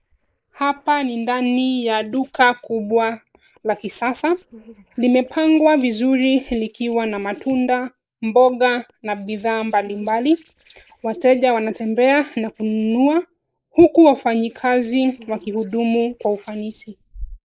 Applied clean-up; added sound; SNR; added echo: neural mask model Resemble Enhance denoiser.